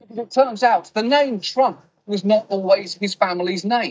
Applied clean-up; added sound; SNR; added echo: neural mask model DeepFilterNet 3.